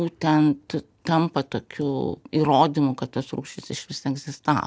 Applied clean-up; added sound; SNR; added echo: none; none; none; none.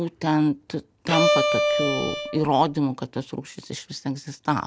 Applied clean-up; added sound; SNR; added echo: none; Bowed string instrument; -2 dB; none.